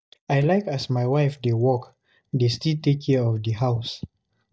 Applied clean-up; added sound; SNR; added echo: neural mask model DeepFilterNet 3.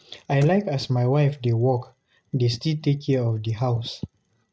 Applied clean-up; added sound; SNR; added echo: neural mask model RNNoise.